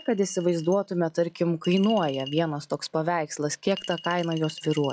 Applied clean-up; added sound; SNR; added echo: classical method log-MMSE.